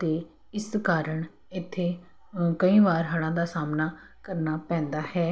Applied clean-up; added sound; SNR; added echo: none; none; none; none.